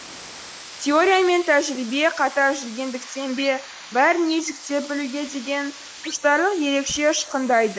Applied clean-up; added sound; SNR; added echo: neural mask model Resemble Enhance denoiser.